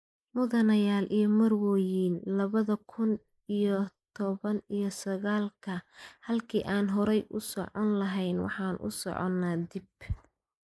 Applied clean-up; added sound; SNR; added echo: neural mask model Resemble Enhance denoiser.